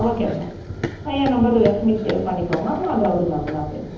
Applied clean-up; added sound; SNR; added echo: none; Run; 9 dB; reverberation time 1.3 s.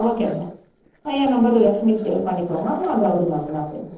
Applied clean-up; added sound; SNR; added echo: neural separator model SepFormer DNS4.